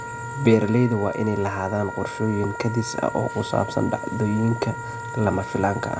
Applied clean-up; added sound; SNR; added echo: none; Wind instrument, woodwind instrument; 10 dB; none.